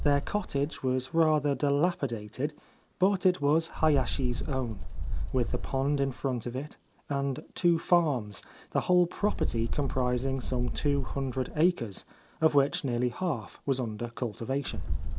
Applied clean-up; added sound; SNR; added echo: none; Cricket + Bird; 1 dB; none.